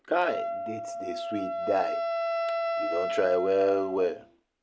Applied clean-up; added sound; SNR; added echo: none; Wind instrument, woodwind instrument; 2 dB; none.